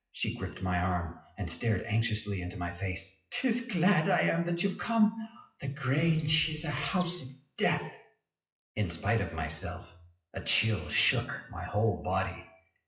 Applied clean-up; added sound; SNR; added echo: classical method WPE with log-MMSE.